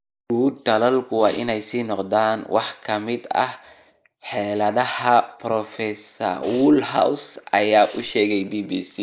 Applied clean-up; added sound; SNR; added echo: neural mask model Resemble Enhance denoiser.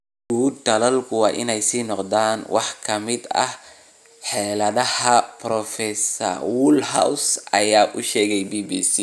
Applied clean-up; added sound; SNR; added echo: none; none; none; none.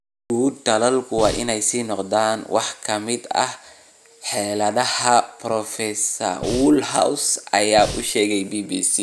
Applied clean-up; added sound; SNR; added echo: none; Breathing; 10 dB; none.